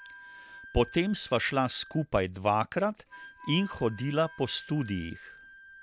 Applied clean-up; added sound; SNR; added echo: none; Wind instrument, woodwind instrument; 19 dB; none.